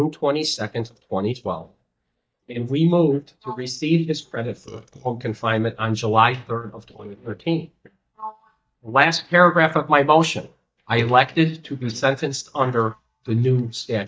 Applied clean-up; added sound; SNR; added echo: neural mask model DeepFilterNet 3.